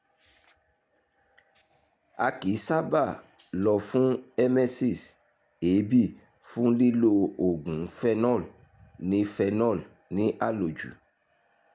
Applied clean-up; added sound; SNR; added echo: none; Tambourine; 19 dB; none.